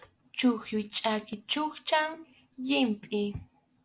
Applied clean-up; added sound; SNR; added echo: none; none; none; none.